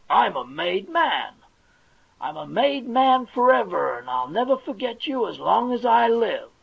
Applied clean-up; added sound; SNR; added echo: none; none; none; none.